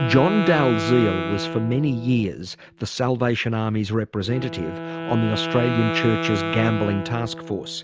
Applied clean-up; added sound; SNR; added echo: none; Wind instrument, woodwind instrument; 6 dB; none.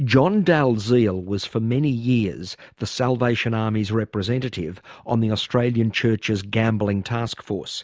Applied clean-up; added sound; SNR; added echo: none; none; none; none.